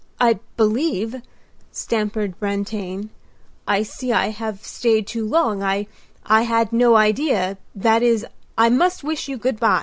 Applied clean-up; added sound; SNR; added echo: none; none; none; none.